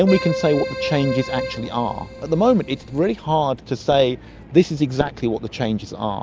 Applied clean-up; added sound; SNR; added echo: none; Keyboard (musical); 8 dB; none.